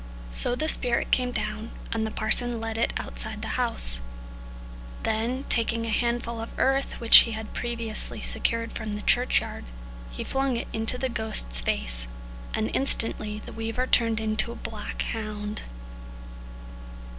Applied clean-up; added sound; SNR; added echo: none; none; none; none.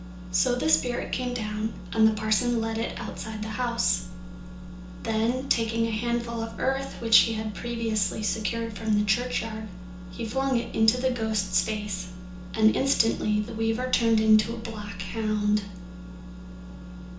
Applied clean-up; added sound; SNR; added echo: none; none; none; reverberation time 0.7 s.